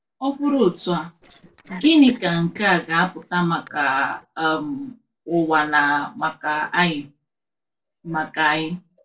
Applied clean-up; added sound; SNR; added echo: neural separator model SepFormer DNS4.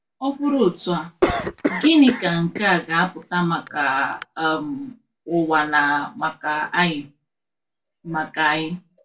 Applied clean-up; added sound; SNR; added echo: none; Cough; 7 dB; reverberation time 0.2 s.